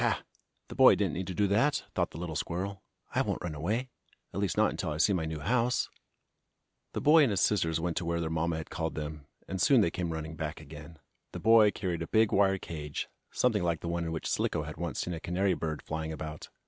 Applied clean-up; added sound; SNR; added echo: none; none; none; none.